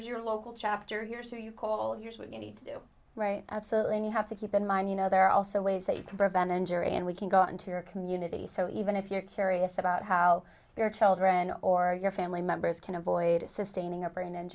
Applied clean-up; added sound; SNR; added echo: none; none; none; none.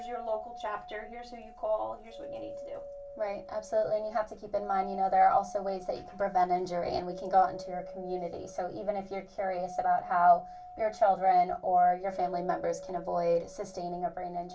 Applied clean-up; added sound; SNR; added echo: none; Doorbell; 15 dB; reverberation time 0.2 s.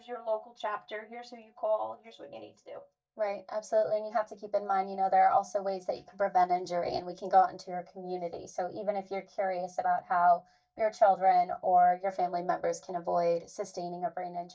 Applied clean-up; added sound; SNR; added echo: neural mask model DeepFilterNet 3.